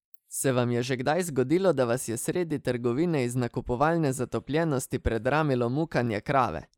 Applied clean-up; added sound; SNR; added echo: neural mask model Resemble Enhance denoiser.